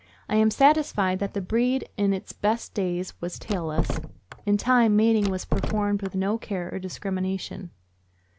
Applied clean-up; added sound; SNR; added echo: none; Door; 4 dB; none.